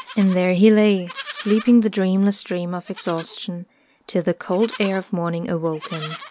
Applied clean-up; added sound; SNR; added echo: none; Livestock, farm animals, working animals; 19 dB; none.